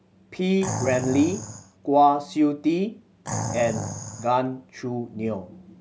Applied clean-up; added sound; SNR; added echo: none; Animal; 8 dB; none.